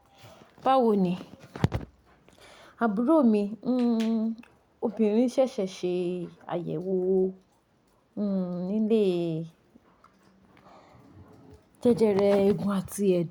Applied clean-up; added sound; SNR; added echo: none; none; none; none.